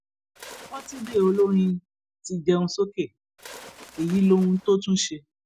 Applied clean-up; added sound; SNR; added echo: none; Bird; 20 dB; none.